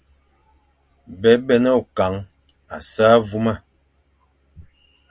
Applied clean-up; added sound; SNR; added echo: none; none; none; none.